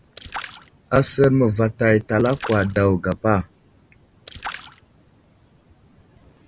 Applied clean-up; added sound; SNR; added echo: none; Splash, splatter; 18 dB; none.